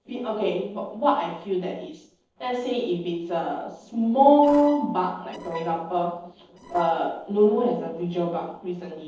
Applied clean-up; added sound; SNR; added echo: neural separator model SepFormer DNS4.